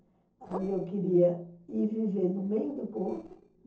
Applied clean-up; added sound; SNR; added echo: neural separator model SepFormer DNS4.